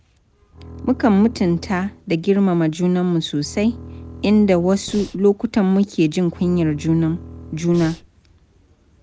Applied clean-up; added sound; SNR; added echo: none; Bowed string instrument + Breathing; 18 dB; none.